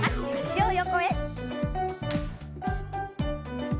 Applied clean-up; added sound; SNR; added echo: none; none; none; none.